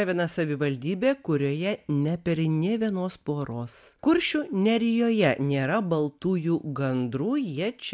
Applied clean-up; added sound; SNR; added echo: none; none; none; none.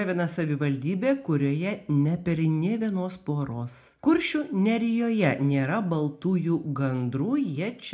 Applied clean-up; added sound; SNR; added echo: none; none; none; reverberation time 0.2 s.